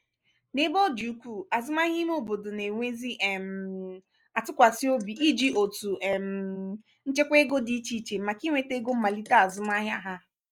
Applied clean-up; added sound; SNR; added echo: neural mask model Resemble Enhance denoiser.